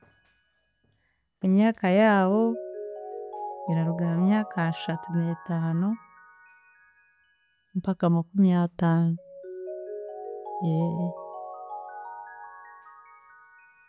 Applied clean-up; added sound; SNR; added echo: none; Mallet percussion; 13 dB; none.